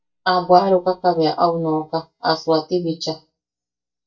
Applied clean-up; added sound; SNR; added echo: neural mask model DeepFilterNet 3.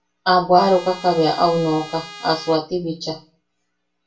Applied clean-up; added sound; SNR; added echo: none; Trumpet; 18 dB; reverberation time 0.3 s.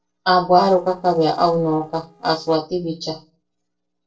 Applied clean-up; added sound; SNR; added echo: neural separator model SepFormer DNS4.